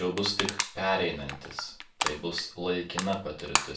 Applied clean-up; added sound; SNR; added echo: none; Crushing; 3 dB; reverberation time 0.3 s.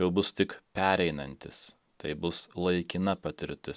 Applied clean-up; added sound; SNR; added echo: none; none; none; none.